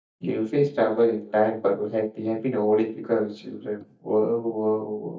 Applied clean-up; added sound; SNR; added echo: neural mask model DeepFilterNet 3.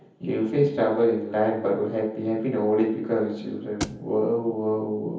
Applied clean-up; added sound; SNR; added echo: none; Thump, thud; 10 dB; reverberation time 0.7 s.